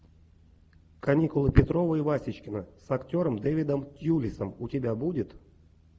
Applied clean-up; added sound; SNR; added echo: none; none; none; none.